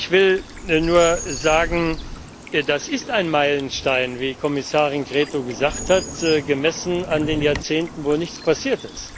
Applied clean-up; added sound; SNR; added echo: none; Stream / Bird vocalization, bird call, bird song; 12 dB; none.